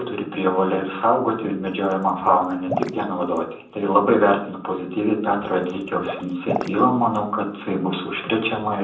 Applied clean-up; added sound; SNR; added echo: none; Water / Liquid; 13 dB; reverberation time 0.6 s.